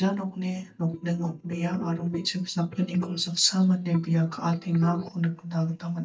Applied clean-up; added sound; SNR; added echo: neural mask model DeepFilterNet 3.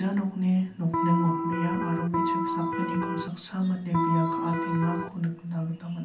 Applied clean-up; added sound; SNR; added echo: none; Electric guitar; 0 dB; reverberation time 0.3 s.